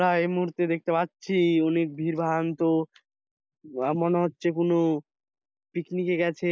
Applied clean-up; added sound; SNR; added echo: neural mask model Resemble Enhance denoiser.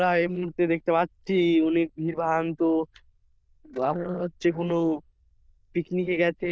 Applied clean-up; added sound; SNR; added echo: neural diffusion model UNIVERSE++.